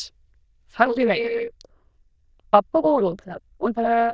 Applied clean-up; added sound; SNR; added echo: neural diffusion model UNIVERSE++.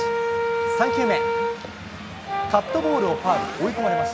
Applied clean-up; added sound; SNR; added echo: none; Brass instrument; -1 dB; none.